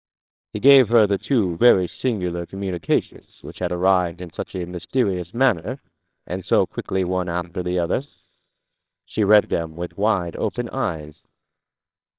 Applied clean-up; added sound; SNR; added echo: neural separator model SepFormer WHAMR!.